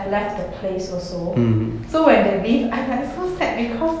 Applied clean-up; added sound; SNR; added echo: none; none; none; none.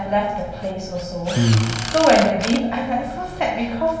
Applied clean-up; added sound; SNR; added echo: none; Drill; 12 dB; reverberation time 1.3 s.